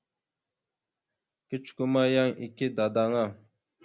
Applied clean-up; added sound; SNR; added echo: none; none; none; none.